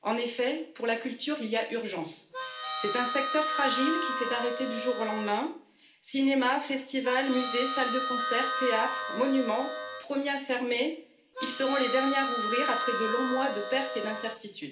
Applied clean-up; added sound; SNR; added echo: none; Harmonica; 3 dB; reverberation time 0.4 s.